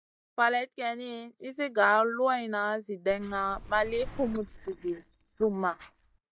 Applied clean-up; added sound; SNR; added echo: neural mask model DeepFilterNet 3.